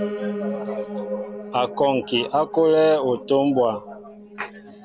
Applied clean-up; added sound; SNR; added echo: none; Piano; 11 dB; none.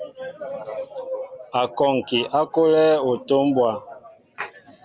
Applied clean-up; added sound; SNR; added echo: none; none; none; none.